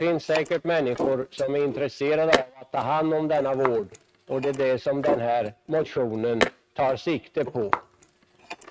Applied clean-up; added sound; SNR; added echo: neural mask model RNNoise.